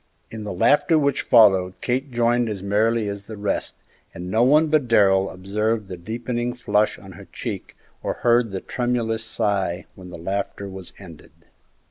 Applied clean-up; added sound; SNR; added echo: none; none; none; none.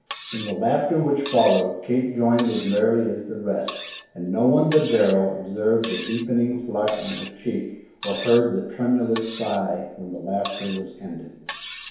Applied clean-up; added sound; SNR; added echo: none; Cutlery, silverware; 15 dB; reverberation time 1.0 s.